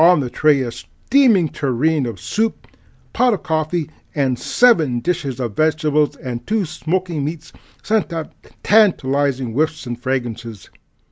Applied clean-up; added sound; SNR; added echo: none; none; none; none.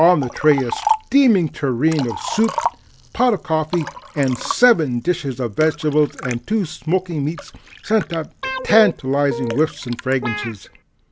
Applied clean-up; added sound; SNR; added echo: none; Liquid + Guitar; 10 dB; none.